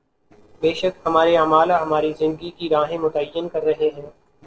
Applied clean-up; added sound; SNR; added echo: neural separator model SepFormer DNS4.